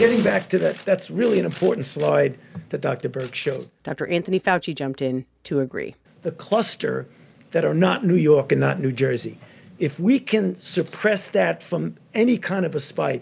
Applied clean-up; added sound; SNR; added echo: none; none; none; none.